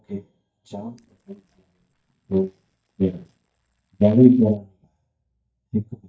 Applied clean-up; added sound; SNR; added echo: neural mask model DeepFilterNet 3.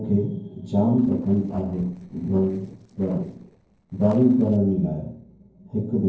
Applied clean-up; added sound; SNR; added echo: neural separator model SepFormer DNS4.